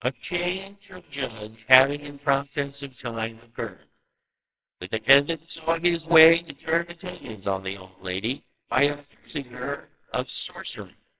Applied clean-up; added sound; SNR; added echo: neural separator model SepFormer WHAMR!.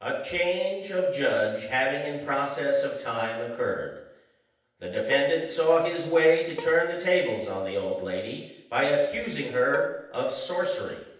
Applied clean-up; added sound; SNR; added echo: none; Bowed string instrument; 17 dB; reverberation time 0.9 s.